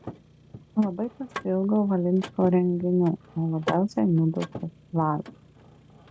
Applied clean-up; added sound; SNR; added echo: none; Mechanisms / Car; 15 dB; none.